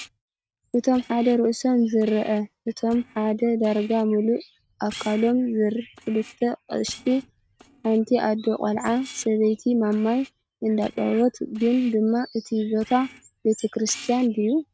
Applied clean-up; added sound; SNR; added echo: neural mask model RNNoise.